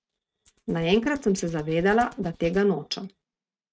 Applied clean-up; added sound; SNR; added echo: neural mask model RNNoise.